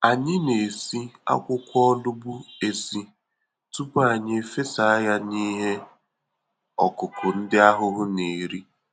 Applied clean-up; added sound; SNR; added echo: none; none; none; none.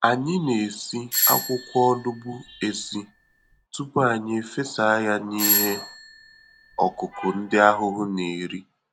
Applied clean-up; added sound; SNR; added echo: none; Doorbell; 4 dB; none.